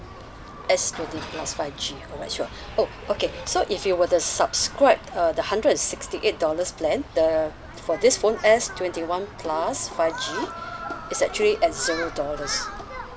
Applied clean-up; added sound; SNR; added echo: none; Human group actions; 12 dB; none.